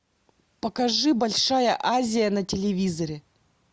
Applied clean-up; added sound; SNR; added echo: none; none; none; none.